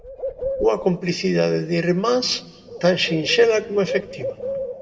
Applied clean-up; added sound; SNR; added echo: none; Bird; 10 dB; reverberation time 1.2 s.